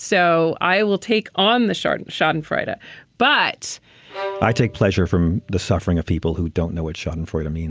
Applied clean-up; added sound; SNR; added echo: none; Bowed string instrument; 15 dB; none.